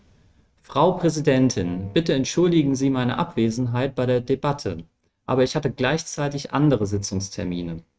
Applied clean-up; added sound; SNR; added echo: neural mask model RNNoise.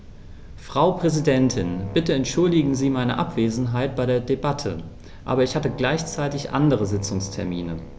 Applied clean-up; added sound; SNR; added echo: none; Wind instrument, woodwind instrument; 20 dB; none.